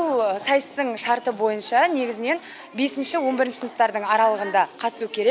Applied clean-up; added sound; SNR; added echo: none; none; none; none.